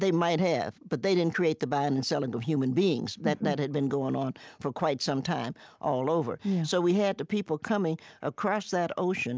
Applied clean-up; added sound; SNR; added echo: none; none; none; none.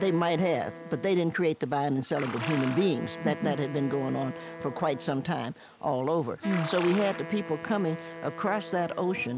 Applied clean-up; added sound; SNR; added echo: none; Wind instrument, woodwind instrument + Livestock, farm animals, working animals; 11 dB; none.